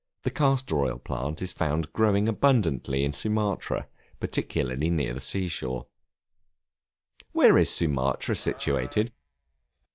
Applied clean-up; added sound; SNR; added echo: neural mask model DeepFilterNet 3.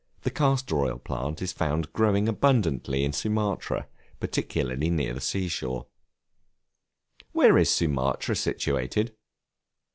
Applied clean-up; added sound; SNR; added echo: none; none; none; none.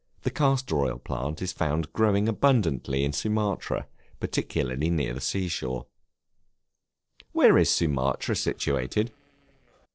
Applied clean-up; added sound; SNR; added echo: neural separator model SepFormer DNS4.